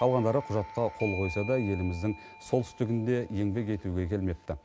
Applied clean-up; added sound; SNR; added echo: none; Doorbell; 15 dB; none.